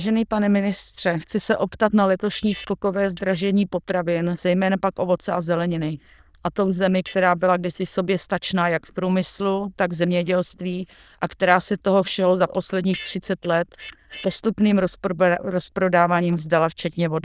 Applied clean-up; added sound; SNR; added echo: neural diffusion model UNIVERSE++.